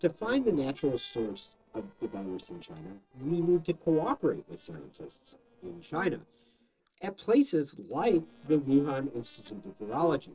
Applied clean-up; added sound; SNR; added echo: neural separator model SepFormer DNS4.